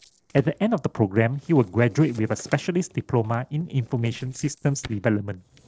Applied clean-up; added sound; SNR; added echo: neural separator model SepFormer DNS4.